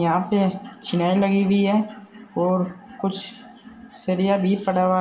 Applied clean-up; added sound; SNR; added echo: none; none; none; reverberation time 0.7 s.